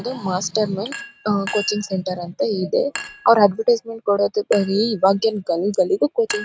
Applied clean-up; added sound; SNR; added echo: none; Chink, clink; 17 dB; none.